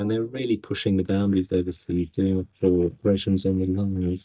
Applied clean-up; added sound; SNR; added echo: neural mask model DeepFilterNet 3.